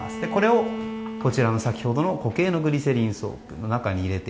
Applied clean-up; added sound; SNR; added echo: none; Bowed string instrument; 11 dB; none.